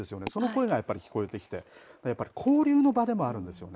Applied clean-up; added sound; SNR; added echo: neural mask model Resemble Enhance denoiser.